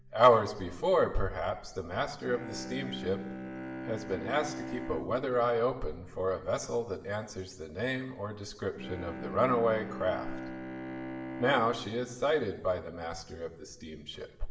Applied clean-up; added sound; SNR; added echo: none; Bowed string instrument; 12 dB; reverberation time 1.0 s.